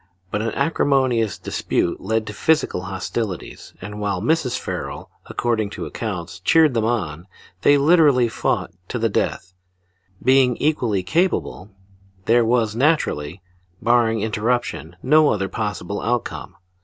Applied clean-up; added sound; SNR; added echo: none; none; none; none.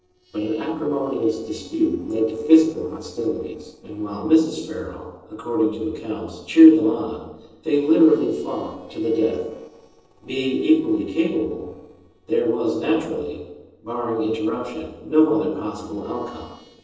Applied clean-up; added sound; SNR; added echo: neural separator model SepFormer DNS4.